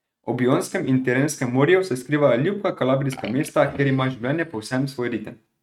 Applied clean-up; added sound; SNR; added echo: neural mask model RNNoise.